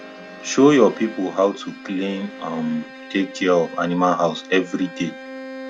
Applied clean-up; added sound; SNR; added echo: none; Bowed string instrument; 17 dB; none.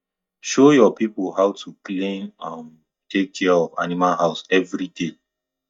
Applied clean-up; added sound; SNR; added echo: neural mask model DeepFilterNet 3.